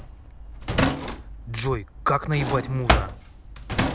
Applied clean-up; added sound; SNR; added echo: none; Drawer open or close; -2 dB; none.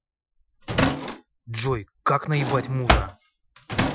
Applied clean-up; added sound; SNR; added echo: classical method Wiener filter.